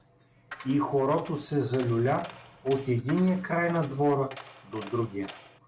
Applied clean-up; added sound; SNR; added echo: none; Coin (dropping); 18 dB; none.